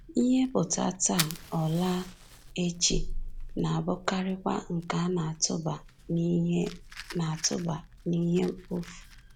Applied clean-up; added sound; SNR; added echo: none; Fire; 10 dB; none.